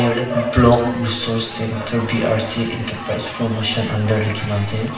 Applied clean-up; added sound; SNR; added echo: none; Crowd; 14 dB; reverberation time 1.0 s.